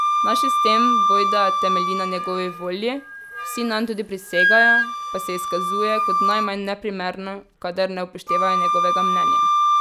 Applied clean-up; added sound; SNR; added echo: none; Wind instrument, woodwind instrument; -5 dB; none.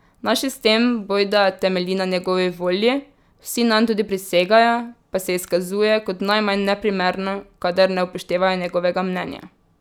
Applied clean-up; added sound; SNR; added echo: none; none; none; none.